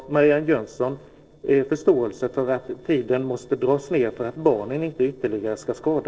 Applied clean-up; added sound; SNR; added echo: neural separator model SepFormer DNS4.